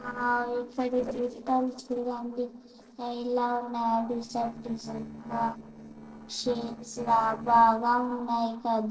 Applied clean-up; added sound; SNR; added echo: neural separator model SepFormer DNS4.